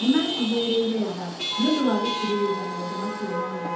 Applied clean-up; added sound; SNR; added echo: none; Chatter / Traffic noise, roadway noise / Vehicle horn, car horn, honking / Engine; 5 dB; reverberation time 0.6 s.